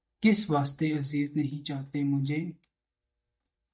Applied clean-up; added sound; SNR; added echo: neural mask model DeepFilterNet 3.